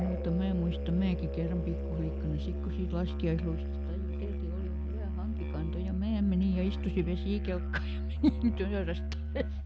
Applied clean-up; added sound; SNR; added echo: none; Musical instrument; 0 dB; none.